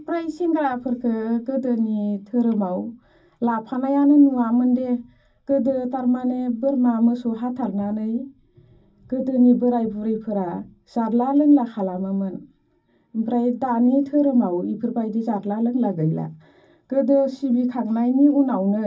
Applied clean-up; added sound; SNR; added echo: none; none; none; reverberation time 0.4 s.